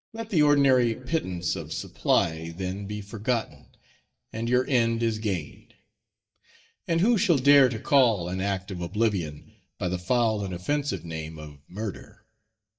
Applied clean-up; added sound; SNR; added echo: neural mask model DeepFilterNet 3.